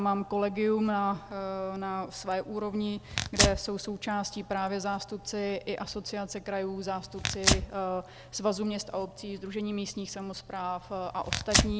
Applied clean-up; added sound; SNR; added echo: none; Tearing; 3 dB; none.